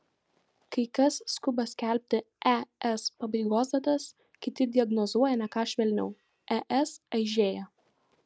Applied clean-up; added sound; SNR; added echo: none; none; none; none.